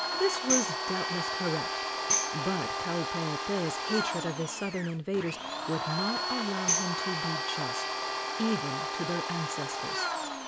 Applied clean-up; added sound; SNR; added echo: none; Domestic sounds, home sounds + Tambourine; -2 dB; none.